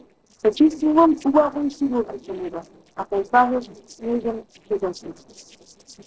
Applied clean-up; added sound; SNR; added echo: neural separator model SepFormer DNS4.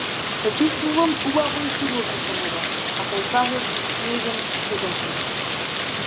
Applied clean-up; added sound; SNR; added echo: none; Rain; -3 dB; reverberation time 0.3 s.